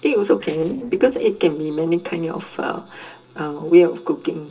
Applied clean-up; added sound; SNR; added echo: neural separator model SepFormer DNS4.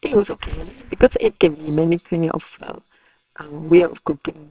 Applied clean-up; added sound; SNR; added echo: neural separator model SepFormer WHAMR!.